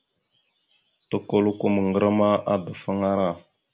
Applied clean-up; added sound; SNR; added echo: none; none; none; none.